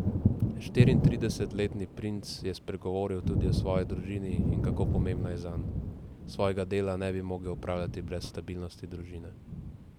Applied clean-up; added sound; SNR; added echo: none; Thunder; -2 dB; none.